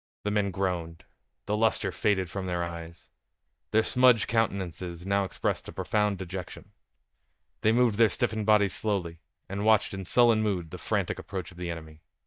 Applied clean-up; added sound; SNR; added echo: neural mask model DeepFilterNet 3.